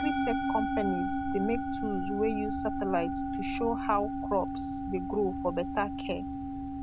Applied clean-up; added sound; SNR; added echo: none; Cricket + Musical instrument; 0 dB; none.